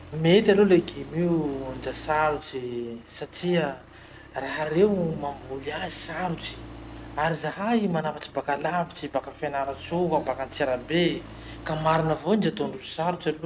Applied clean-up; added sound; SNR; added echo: none; Accelerating, revving, vroom; 18 dB; none.